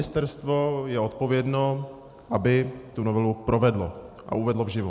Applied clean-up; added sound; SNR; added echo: none; none; none; none.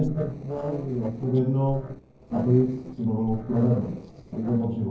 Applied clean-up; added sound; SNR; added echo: neural separator model SepFormer DNS4.